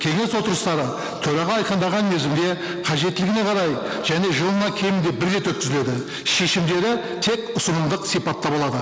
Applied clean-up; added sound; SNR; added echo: none; none; none; none.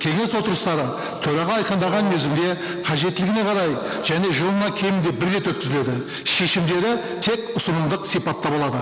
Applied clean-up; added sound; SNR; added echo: none; Brass instrument; 11 dB; none.